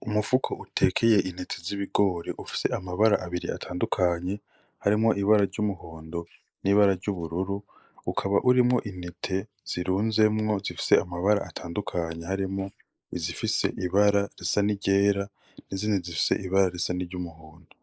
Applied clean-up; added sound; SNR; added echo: neural mask model Resemble Enhance denoiser.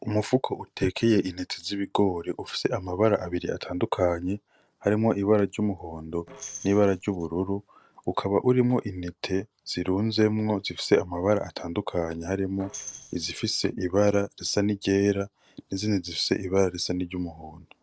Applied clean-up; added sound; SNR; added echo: neural separator model SepFormer DNS4.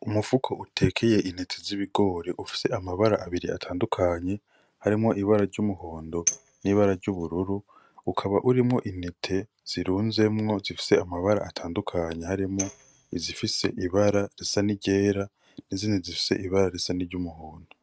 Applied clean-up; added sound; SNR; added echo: neural mask model RNNoise.